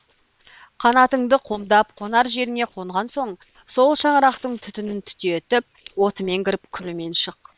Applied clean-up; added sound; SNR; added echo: neural separator model SepFormer WHAM!.